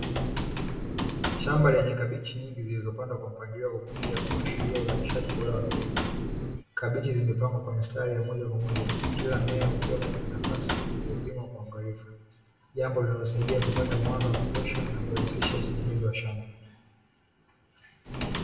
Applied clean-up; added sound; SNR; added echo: none; Computer keyboard; 2 dB; reverberation time 0.8 s.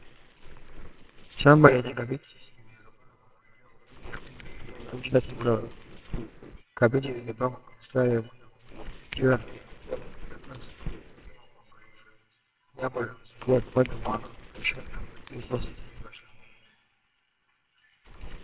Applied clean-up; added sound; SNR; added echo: neural separator model SepFormer WHAMR!.